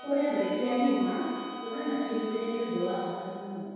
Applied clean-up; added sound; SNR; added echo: none; Harmonica; 13 dB; reverberation time 2.0 s.